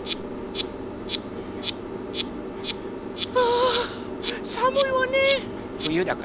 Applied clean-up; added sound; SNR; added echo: none; Insect; 5 dB; none.